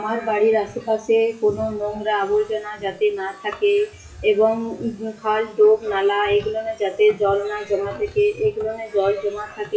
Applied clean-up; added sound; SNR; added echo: classical method WPE with log-MMSE.